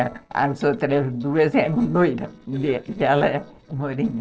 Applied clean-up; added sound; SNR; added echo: neural separator model SepFormer DNS4.